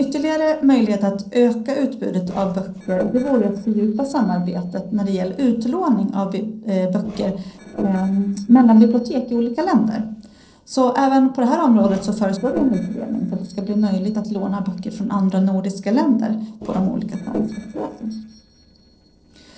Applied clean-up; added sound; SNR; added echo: neural separator model SepFormer DNS4.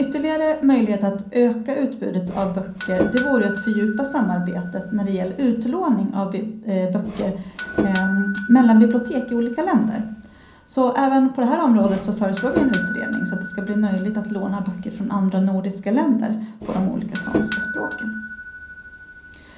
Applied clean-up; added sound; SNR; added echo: none; Doorbell; 3 dB; reverberation time 0.6 s.